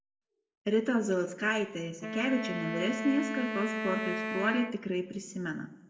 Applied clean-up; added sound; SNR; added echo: none; Wind instrument, woodwind instrument; 4 dB; reverberation time 0.7 s.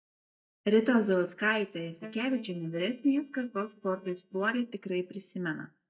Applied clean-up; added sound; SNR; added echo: neural mask model DeepFilterNet 3.